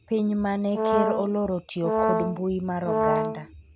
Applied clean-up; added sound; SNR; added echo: none; Brass instrument; -1 dB; none.